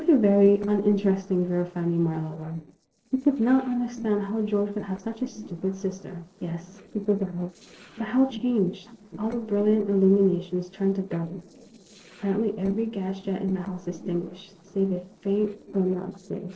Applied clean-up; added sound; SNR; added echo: neural separator model SepFormer DNS4.